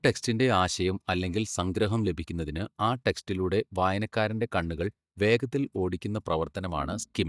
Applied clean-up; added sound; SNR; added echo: neural mask model DeepFilterNet 3.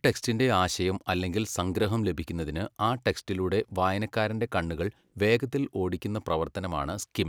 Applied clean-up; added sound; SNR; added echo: none; none; none; none.